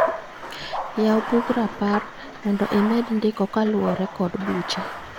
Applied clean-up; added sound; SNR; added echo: none; Bathtub (filling or washing); 8 dB; none.